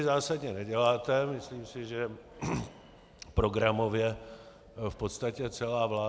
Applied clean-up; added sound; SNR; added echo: none; none; none; none.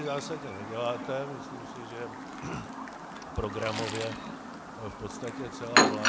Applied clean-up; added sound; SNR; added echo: none; Chirp, tweet; -4 dB; none.